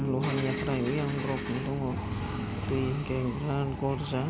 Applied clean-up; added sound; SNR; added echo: none; Piano; 9 dB; none.